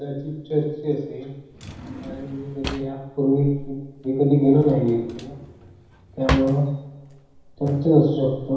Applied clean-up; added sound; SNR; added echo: none; Drawer open or close; 12 dB; reverberation time 0.9 s.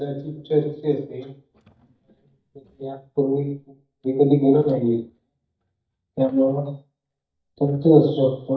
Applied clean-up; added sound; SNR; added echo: neural mask model DeepFilterNet 3.